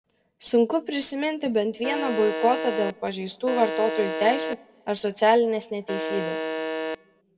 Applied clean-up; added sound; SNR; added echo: none; Alarm; 6 dB; reverberation time 1.1 s.